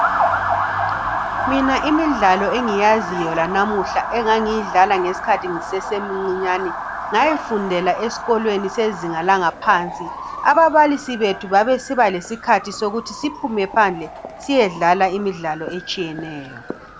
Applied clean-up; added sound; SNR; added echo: none; Motor vehicle (road) / Siren; 7 dB; none.